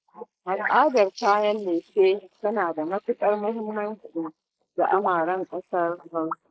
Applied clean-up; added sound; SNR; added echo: neural mask model Resemble Enhance denoiser.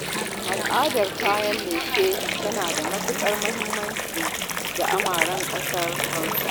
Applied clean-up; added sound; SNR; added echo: none; Water; -1 dB; none.